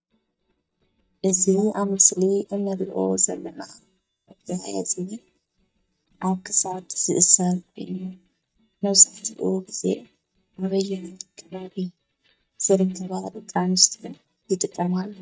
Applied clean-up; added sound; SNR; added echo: neural mask model DeepFilterNet 3.